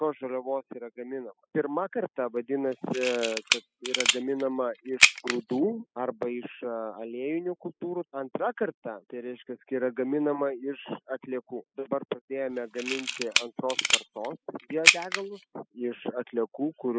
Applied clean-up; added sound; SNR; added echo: classical method spectral subtraction.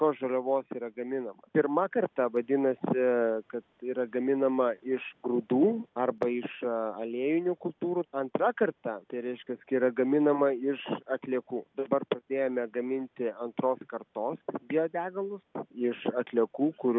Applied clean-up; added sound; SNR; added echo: none; none; none; none.